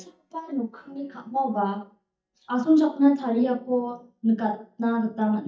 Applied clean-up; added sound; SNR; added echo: neural mask model DeepFilterNet 3.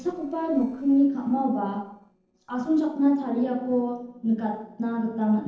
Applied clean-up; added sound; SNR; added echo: neural separator model SepFormer DNS4.